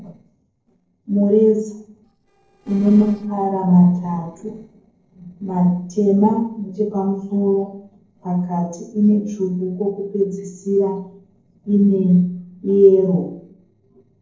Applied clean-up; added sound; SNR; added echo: neural separator model SepFormer DNS4.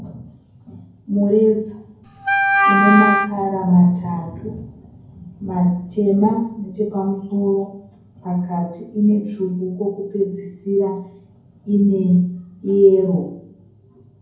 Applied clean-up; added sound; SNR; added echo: none; Wind instrument, woodwind instrument; -3 dB; reverberation time 0.9 s.